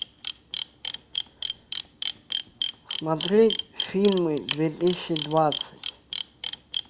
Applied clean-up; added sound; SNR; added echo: none; Camera; 7 dB; none.